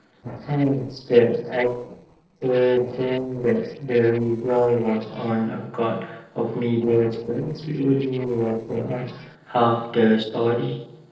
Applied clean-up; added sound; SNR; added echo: neural separator model SepFormer DNS4.